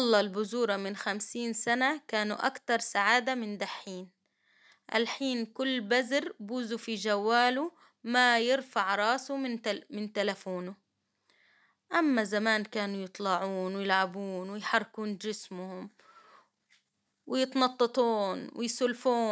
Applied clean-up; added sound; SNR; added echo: none; none; none; none.